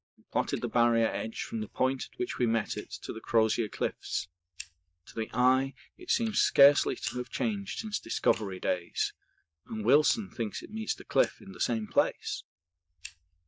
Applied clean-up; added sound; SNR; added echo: neural mask model DeepFilterNet 3.